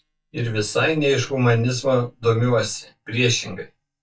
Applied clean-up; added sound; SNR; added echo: neural mask model DeepFilterNet 3.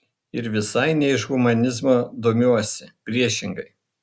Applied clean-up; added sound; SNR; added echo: none; none; none; none.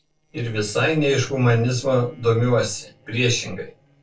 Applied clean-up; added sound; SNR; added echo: neural separator model SepFormer DNS4.